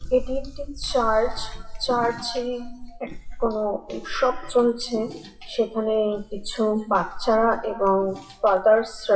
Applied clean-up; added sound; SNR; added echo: classical method WPE with log-MMSE.